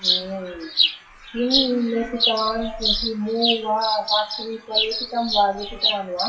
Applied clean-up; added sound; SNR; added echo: classical method WPE with log-MMSE.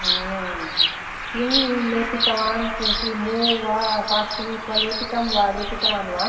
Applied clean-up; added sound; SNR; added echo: none; Bird vocalization, bird call, bird song; 0 dB; reverberation time 2.3 s.